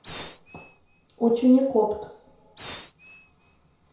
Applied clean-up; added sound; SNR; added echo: none; Animal; -2 dB; reverberation time 0.6 s.